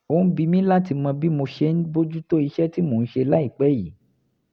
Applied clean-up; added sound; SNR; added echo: none; none; none; none.